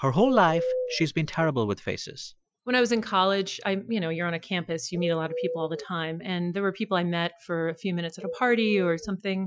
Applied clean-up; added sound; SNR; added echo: classical method Wiener filter.